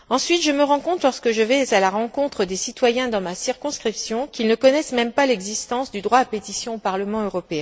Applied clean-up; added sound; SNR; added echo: none; none; none; none.